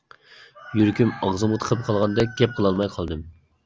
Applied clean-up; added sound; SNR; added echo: none; none; none; none.